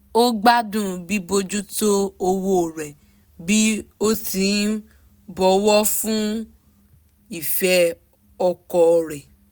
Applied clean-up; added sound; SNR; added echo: none; none; none; none.